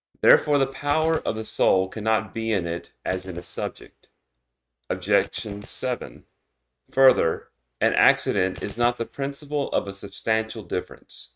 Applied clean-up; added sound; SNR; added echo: neural mask model RNNoise.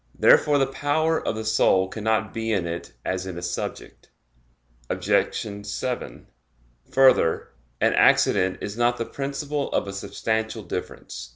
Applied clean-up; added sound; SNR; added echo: none; none; none; none.